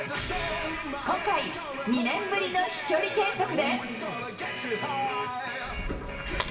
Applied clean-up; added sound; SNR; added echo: none; none; none; reverberation time 1.8 s.